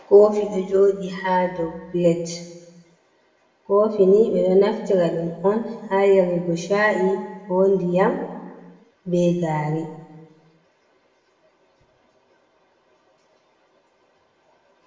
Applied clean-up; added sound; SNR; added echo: none; none; none; reverberation time 1.0 s.